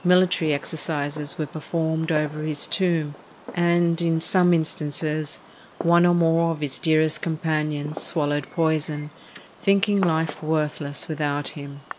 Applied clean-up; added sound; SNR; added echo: none; Fireworks; 18 dB; none.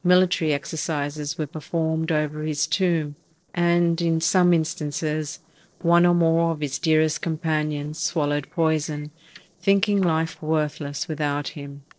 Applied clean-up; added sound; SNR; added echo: neural separator model SepFormer DNS4.